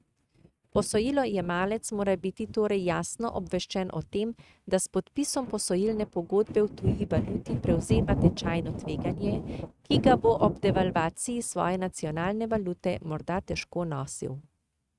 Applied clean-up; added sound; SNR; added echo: neural mask model RNNoise.